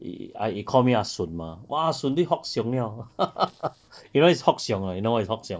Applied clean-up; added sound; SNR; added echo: neural separator model SepFormer DNS4.